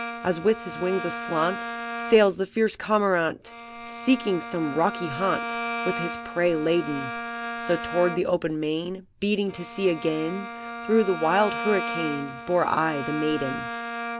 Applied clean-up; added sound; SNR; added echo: none; Bowed string instrument; 8 dB; none.